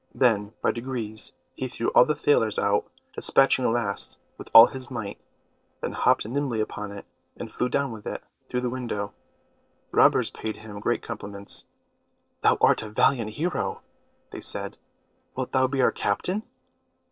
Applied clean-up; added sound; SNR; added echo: neural separator model SepFormer DNS4.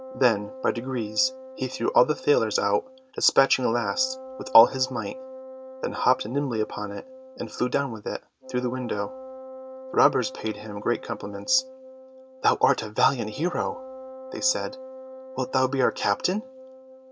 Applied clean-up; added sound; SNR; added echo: none; Wind instrument, woodwind instrument; 15 dB; none.